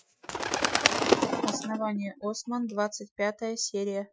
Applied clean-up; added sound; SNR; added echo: classical method Wiener filter.